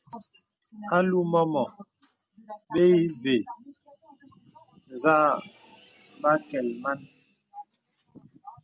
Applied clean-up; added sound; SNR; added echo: none; none; none; none.